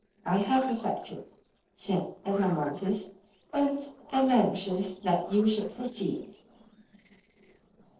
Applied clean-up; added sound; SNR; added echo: neural separator model SepFormer DNS4.